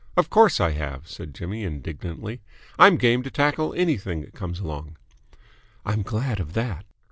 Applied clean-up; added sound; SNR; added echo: none; none; none; none.